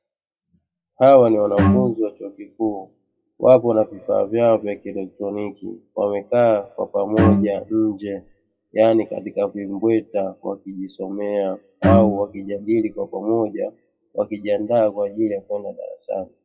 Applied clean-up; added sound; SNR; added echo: classical method WPE with log-MMSE.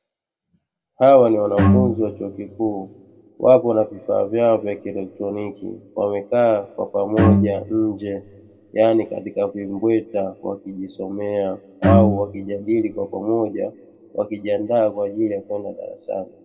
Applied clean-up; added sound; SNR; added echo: none; Bowed string instrument; 1 dB; reverberation time 1.3 s.